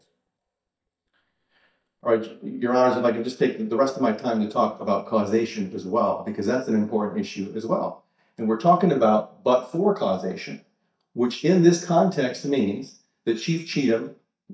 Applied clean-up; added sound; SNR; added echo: neural mask model DeepFilterNet 3.